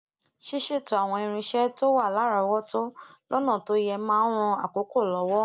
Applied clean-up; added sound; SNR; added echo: none; none; none; none.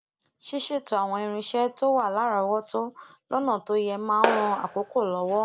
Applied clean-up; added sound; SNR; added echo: none; Clapping; 3 dB; none.